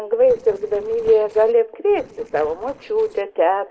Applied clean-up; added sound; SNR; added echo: neural separator model SepFormer DNS4.